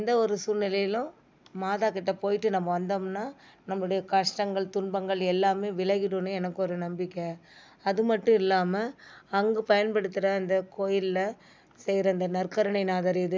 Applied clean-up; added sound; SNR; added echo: none; none; none; none.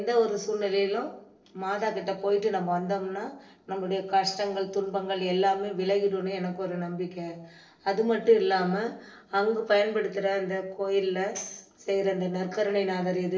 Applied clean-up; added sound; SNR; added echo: neural separator model SepFormer DNS4.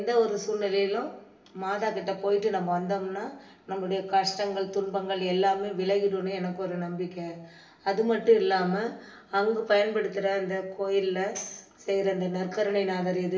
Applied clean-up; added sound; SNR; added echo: none; Tambourine; 17 dB; reverberation time 0.6 s.